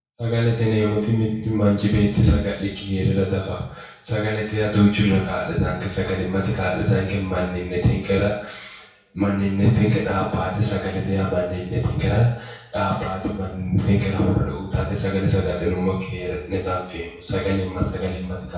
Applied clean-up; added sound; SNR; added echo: none; none; none; reverberation time 0.6 s.